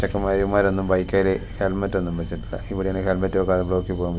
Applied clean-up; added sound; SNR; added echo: none; Engine starting / Car; 11 dB; none.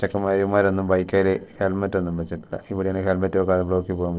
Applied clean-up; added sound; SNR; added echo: neural separator model SepFormer DNS4.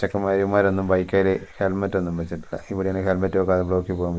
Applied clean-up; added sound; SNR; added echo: neural mask model Resemble Enhance denoiser.